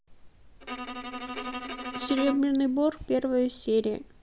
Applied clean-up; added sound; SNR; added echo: none; Bowed string instrument; 9 dB; none.